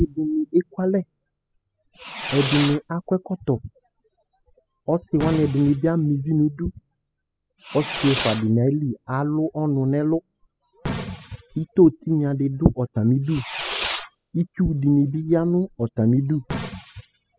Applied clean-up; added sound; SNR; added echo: classical method spectral subtraction.